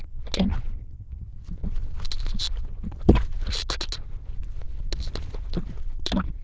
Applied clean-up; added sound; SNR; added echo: neural diffusion model UNIVERSE++.